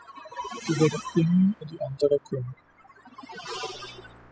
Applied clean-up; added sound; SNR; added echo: classical method spectral subtraction.